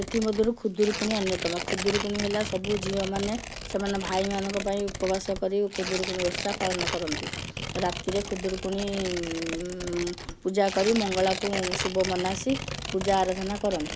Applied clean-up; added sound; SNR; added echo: none; Tearing; 6 dB; none.